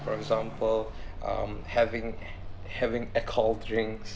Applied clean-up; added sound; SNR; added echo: none; Car passing by / Accelerating, revving, vroom; 7 dB; none.